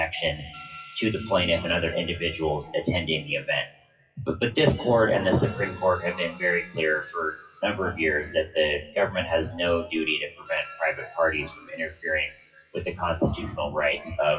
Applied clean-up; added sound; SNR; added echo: classical method WPE with log-MMSE.